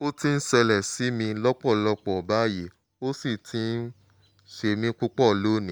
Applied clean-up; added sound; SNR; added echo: none; none; none; none.